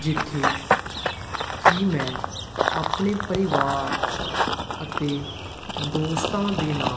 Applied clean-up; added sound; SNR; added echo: none; Run / Bird vocalization, bird call, bird song; -2 dB; reverberation time 1.3 s.